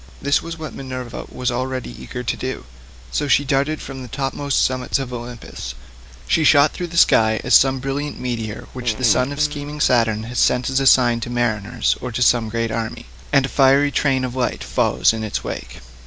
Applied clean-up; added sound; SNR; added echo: none; Fart; 15 dB; none.